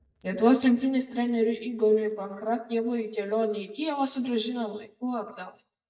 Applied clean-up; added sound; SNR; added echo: neural mask model DeepFilterNet 3.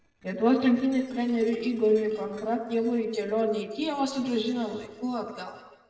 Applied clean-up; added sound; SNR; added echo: neural separator model SepFormer DNS4.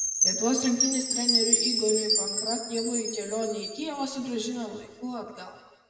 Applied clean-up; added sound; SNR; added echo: none; Chime; -2 dB; reverberation time 1.3 s.